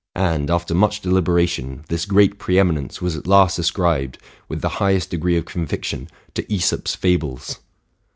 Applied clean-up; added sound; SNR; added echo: none; none; none; none.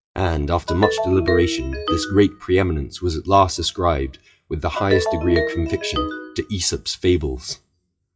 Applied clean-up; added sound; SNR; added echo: classical method WPE with log-MMSE.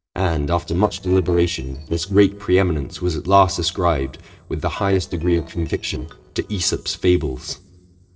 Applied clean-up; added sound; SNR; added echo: neural separator model SepFormer DNS4.